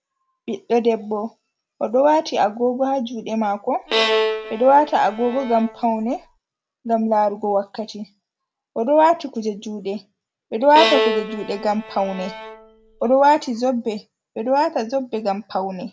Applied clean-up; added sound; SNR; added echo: none; Bowed string instrument; 4 dB; none.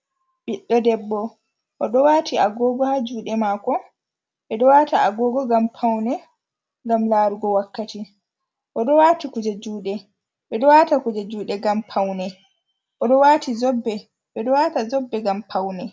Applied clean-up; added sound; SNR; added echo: none; none; none; none.